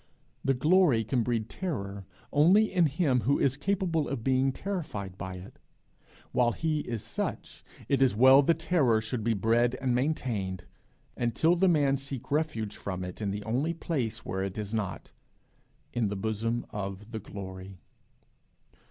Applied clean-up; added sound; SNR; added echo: none; none; none; none.